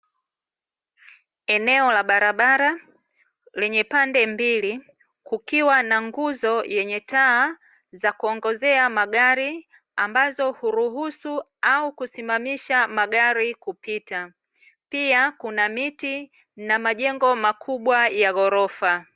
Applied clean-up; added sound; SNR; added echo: none; none; none; none.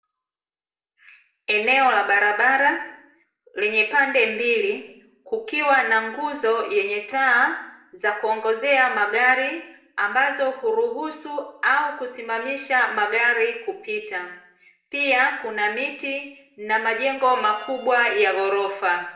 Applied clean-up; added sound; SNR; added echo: neural separator model SepFormer DNS4.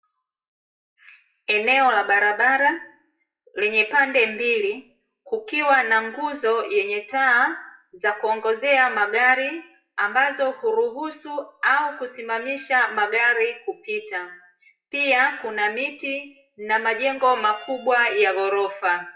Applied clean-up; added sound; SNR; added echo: classical method WPE with log-MMSE.